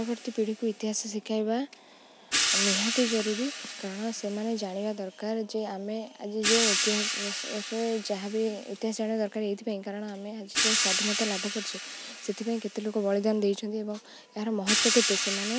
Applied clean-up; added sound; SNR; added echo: none; Hi-hat; 2 dB; none.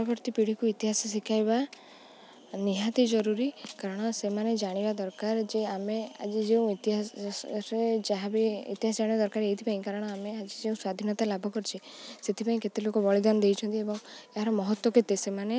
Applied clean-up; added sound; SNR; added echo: none; none; none; none.